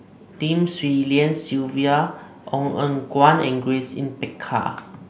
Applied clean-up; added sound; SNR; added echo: none; none; none; none.